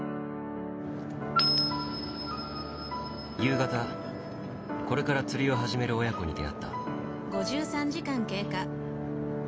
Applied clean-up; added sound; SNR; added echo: none; Piano; 11 dB; none.